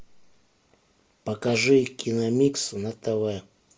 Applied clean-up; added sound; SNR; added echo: neural mask model Resemble Enhance denoiser.